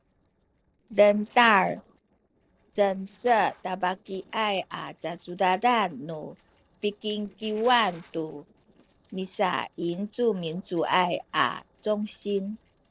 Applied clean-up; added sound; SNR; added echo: neural separator model SepFormer DNS4.